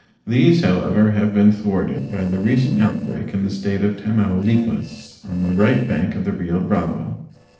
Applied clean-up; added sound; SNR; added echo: neural separator model SepFormer DNS4.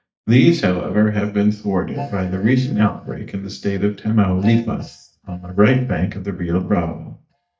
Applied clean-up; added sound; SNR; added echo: neural mask model DeepFilterNet 3.